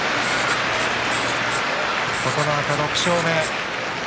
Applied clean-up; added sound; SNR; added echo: none; Writing; 12 dB; none.